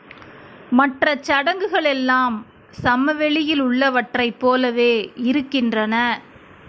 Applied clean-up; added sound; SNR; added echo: none; none; none; none.